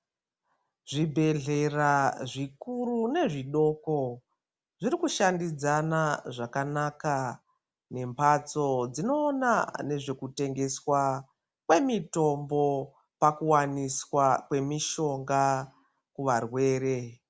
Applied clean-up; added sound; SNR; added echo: none; none; none; none.